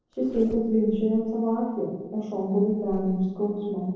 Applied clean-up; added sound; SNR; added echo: neural separator model SepFormer DNS4.